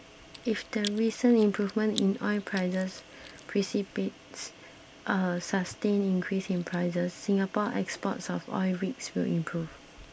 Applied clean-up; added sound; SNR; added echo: none; Chewing, mastication; 20 dB; none.